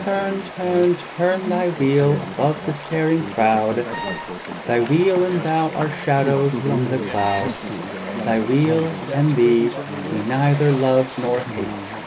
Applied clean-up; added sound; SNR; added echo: none; Chatter / Stream + Wind instrument, woodwind instrument; 8 dB; none.